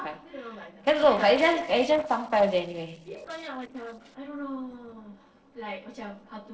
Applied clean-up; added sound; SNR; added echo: neural separator model SepFormer DNS4.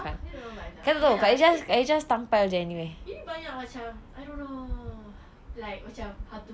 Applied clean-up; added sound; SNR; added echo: none; none; none; none.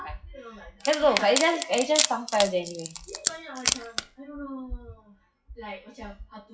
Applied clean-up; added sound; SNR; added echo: classical method WPE with log-MMSE.